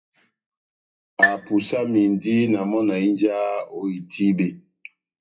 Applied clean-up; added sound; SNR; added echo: classical method WPE with log-MMSE.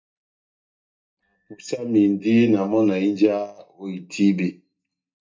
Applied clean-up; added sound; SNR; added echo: neural mask model DeepFilterNet 3.